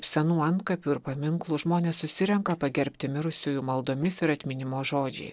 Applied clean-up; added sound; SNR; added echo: neural separator model SepFormer DNS4.